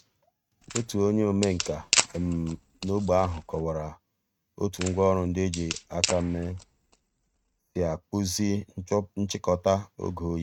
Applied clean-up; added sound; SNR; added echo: neural mask model RNNoise.